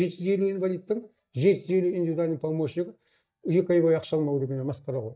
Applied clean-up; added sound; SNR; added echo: neural mask model DeepFilterNet 3.